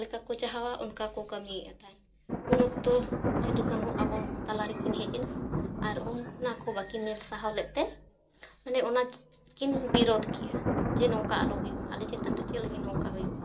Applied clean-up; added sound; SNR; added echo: none; Thunder; 1 dB; reverberation time 0.2 s.